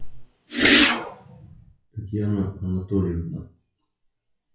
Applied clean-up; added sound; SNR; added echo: classical method WPE with log-MMSE.